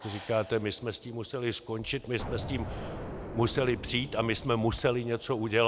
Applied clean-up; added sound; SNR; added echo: none; Explosion; 9 dB; none.